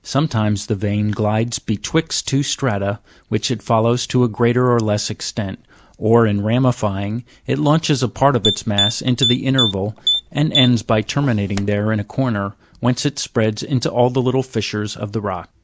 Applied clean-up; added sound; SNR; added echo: none; Typing; 5 dB; none.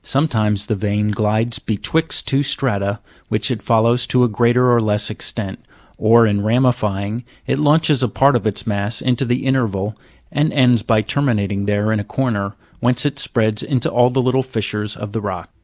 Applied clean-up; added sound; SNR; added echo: none; none; none; none.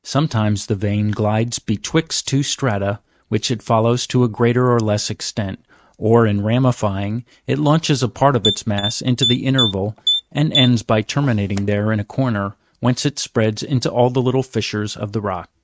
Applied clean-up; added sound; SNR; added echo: neural mask model RNNoise.